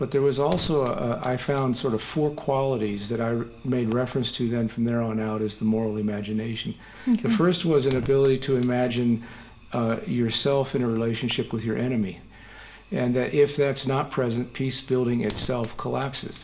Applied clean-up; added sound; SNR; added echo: none; Fire; 18 dB; reverberation time 0.6 s.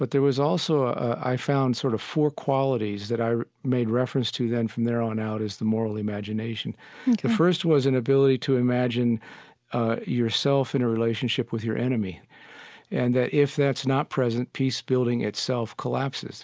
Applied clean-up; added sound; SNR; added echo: none; none; none; none.